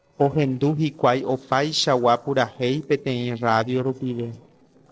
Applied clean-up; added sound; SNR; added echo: neural separator model SepFormer DNS4.